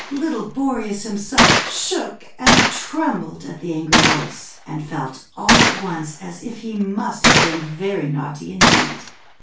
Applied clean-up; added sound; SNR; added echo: none; Gunshot, gunfire; -5 dB; reverberation time 0.3 s.